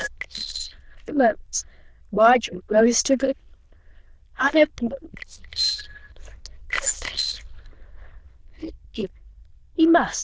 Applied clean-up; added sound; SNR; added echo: neural diffusion model UNIVERSE++.